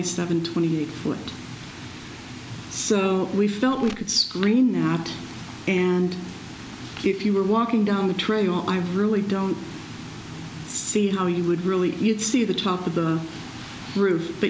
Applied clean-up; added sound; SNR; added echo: none; none; none; none.